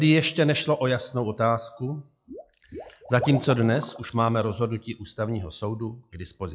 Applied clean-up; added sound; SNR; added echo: classical method log-MMSE.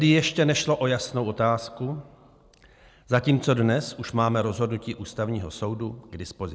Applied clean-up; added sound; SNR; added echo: none; none; none; none.